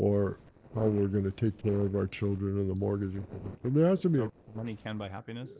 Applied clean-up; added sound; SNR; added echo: neural separator model SepFormer DNS4.